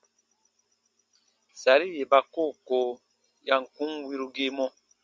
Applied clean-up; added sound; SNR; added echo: none; none; none; none.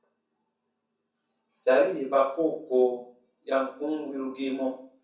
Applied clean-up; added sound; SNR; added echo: none; none; none; reverberation time 0.6 s.